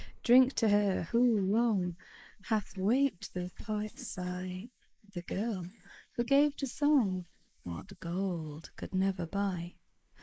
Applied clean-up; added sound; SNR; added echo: neural mask model Resemble Enhance denoiser.